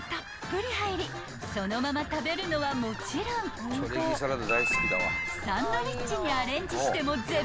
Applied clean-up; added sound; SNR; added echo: none; Fill (with liquid) + Bird; 12 dB; none.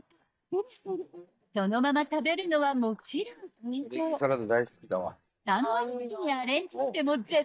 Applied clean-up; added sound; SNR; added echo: neural mask model DeepFilterNet 3.